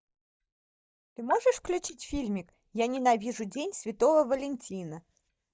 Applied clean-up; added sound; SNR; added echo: neural mask model DeepFilterNet 3.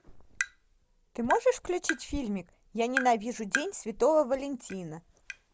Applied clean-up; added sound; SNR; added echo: none; Tap; 9 dB; none.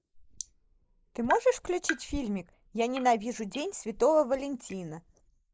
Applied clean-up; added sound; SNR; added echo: neural mask model Resemble Enhance denoiser.